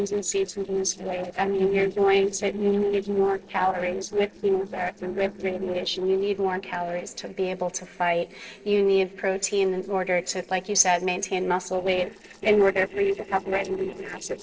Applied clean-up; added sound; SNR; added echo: neural separator model SepFormer DNS4.